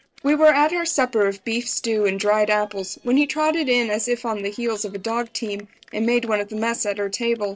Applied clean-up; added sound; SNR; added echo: neural separator model SepFormer DNS4.